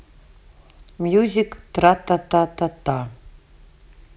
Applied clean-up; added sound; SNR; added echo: none; none; none; none.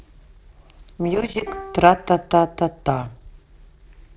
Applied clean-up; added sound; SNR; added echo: neural separator model SepFormer DNS4.